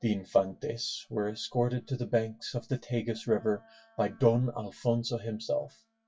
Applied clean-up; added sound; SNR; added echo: classical method WPE with log-MMSE.